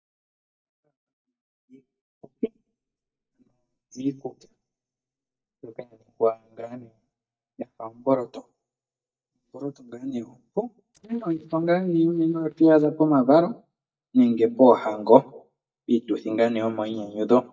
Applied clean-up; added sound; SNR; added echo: neural mask model DeepFilterNet 3.